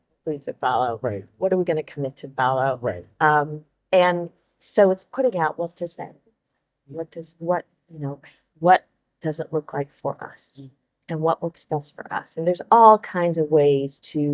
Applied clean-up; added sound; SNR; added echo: neural mask model DeepFilterNet 3.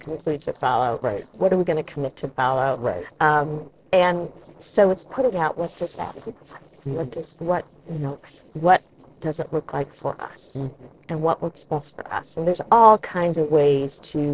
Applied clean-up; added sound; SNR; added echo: neural separator model SepFormer DNS4.